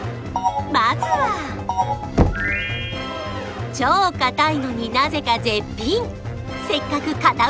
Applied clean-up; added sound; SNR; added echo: none; Knock; 6 dB; none.